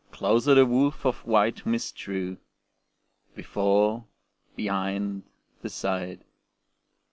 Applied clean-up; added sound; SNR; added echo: none; none; none; none.